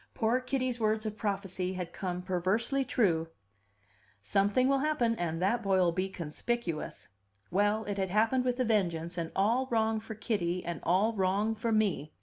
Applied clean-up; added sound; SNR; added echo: none; none; none; none.